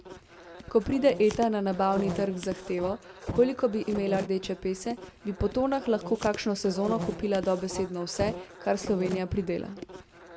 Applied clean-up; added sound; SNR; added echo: none; Insect; 11 dB; reverberation time 0.3 s.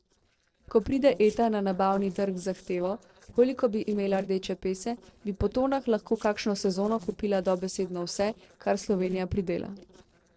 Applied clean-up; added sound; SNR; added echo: neural separator model SepFormer DNS4.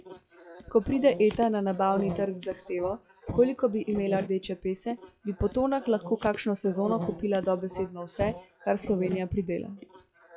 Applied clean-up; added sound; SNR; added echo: classical method WPE with log-MMSE.